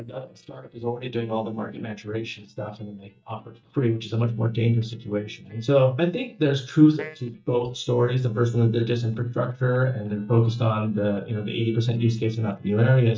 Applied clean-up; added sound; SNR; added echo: neural mask model DeepFilterNet 3.